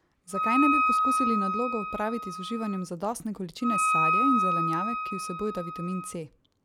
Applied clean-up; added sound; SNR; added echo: none; Wind instrument, woodwind instrument; -3 dB; none.